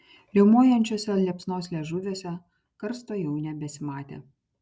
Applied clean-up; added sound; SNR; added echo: none; none; none; none.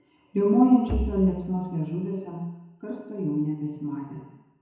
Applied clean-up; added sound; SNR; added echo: none; Bowed string instrument; 7 dB; reverberation time 0.9 s.